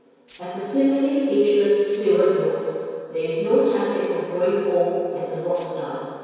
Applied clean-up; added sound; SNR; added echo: none; Rattle (instrument); 18 dB; reverberation time 2.2 s.